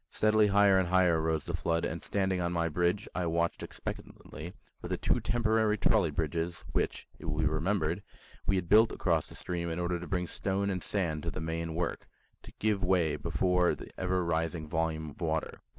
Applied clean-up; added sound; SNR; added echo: none; none; none; none.